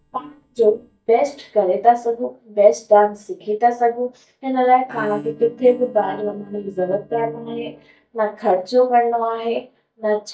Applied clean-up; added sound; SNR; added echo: neural mask model DeepFilterNet 3.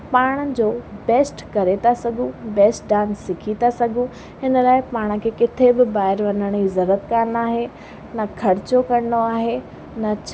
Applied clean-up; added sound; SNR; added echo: none; none; none; none.